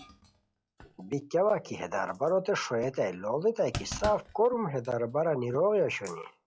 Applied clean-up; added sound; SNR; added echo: classical method log-MMSE.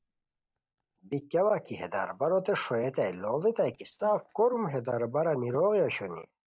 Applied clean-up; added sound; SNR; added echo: neural mask model DeepFilterNet 3.